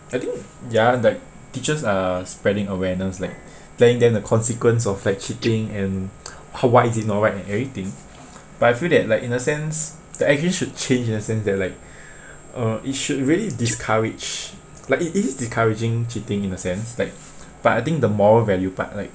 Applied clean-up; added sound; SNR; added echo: none; Guitar; 19 dB; none.